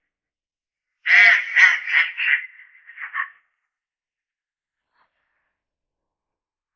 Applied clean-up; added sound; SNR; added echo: neural mask model Resemble Enhance denoiser.